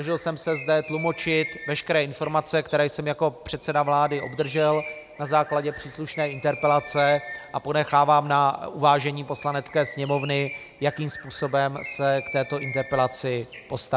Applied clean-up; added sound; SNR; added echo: none; Bird; 15 dB; none.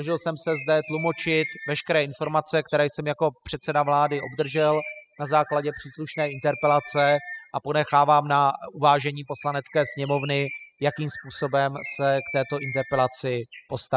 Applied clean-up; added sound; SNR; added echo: classical method spectral subtraction.